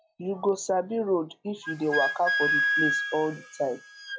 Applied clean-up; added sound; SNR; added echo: classical method log-MMSE.